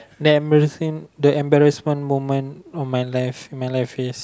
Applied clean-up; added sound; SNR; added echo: none; none; none; none.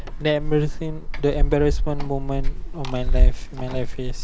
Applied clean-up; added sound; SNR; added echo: none; Keys jangling; -4 dB; none.